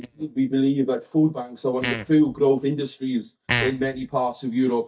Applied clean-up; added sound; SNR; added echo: neural mask model DeepFilterNet 3.